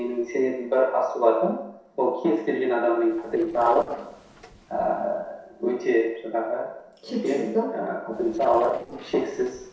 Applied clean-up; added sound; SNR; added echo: neural separator model SepFormer DNS4.